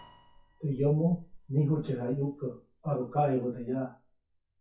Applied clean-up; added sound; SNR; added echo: classical method WPE with log-MMSE.